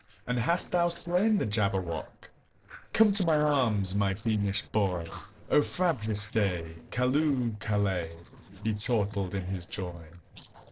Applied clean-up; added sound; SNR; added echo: neural separator model SepFormer DNS4.